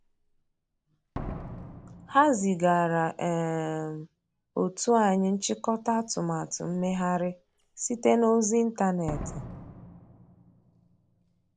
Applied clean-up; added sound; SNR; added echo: none; Slam; 17 dB; none.